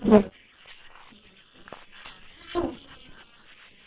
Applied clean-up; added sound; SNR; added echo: neural separator model SepFormer WHAM!.